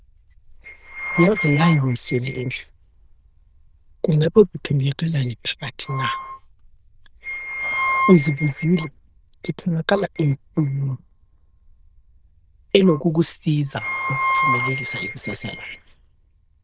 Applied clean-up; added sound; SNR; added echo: neural diffusion model UNIVERSE++.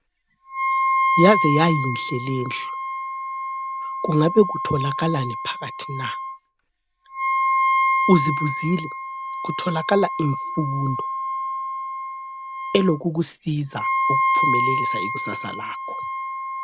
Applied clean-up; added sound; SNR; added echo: none; Wind instrument, woodwind instrument; 0 dB; none.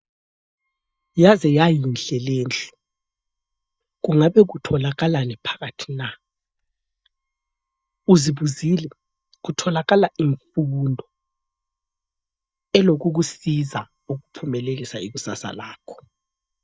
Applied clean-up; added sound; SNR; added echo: neural mask model DeepFilterNet 3.